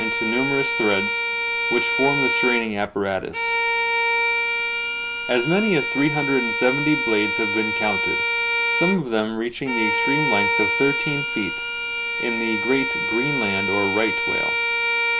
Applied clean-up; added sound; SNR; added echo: none; Bowed string instrument; -2 dB; none.